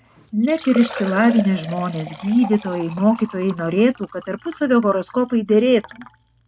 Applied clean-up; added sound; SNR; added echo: none; Liquid; 16 dB; none.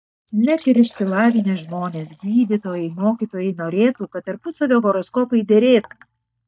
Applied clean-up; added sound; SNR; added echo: neural mask model DeepFilterNet 3.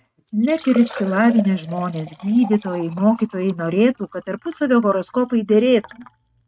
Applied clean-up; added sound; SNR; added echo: neural mask model RNNoise.